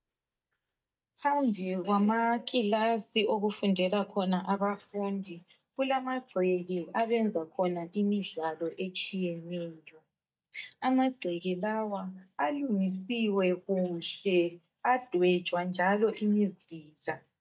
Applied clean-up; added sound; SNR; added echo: neural mask model DeepFilterNet 3.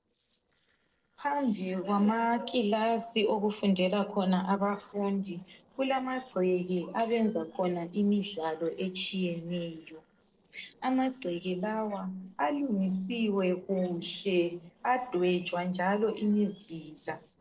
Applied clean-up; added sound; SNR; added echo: neural separator model SepFormer DNS4.